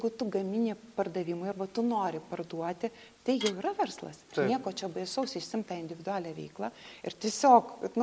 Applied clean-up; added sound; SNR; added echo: none; Dishes, pots, and pans / Glass; 18 dB; none.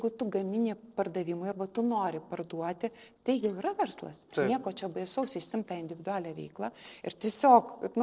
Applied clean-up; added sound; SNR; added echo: neural separator model SepFormer DNS4.